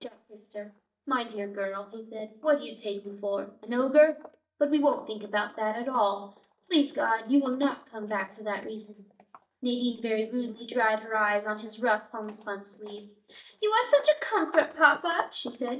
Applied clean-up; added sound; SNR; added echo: neural mask model DeepFilterNet 3.